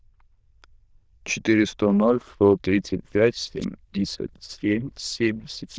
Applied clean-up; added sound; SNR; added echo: neural diffusion model UNIVERSE++.